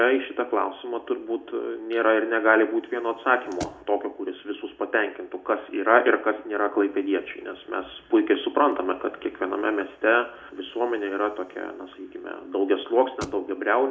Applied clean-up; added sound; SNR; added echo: none; Thump, thud; 15 dB; reverberation time 0.3 s.